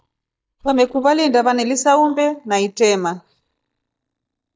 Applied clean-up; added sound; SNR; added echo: neural mask model DeepFilterNet 3.